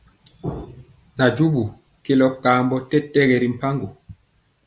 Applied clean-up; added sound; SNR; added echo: none; none; none; none.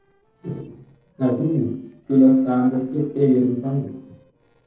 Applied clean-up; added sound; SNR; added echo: neural separator model SepFormer DNS4.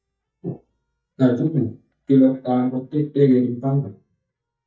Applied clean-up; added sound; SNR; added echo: neural mask model DeepFilterNet 3.